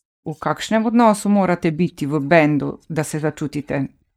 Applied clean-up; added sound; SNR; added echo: neural mask model DeepFilterNet 3.